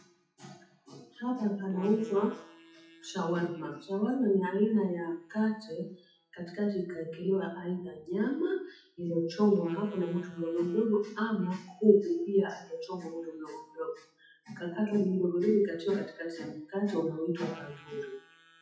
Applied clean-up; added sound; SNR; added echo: classical method WPE with log-MMSE.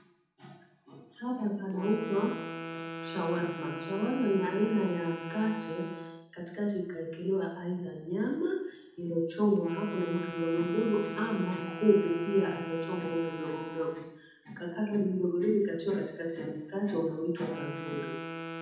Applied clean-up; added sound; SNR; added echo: none; Wind instrument, woodwind instrument; 11 dB; reverberation time 0.8 s.